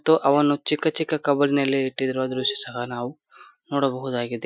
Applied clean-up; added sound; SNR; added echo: classical method Wiener filter.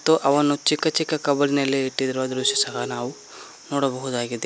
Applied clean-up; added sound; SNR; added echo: none; Glass; 15 dB; none.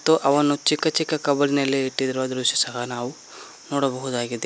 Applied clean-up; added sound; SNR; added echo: none; none; none; none.